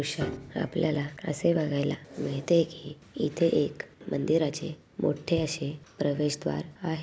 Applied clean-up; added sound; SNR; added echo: none; Piano; 12 dB; none.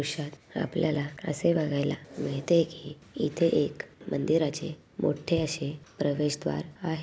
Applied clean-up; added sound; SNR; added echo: none; none; none; none.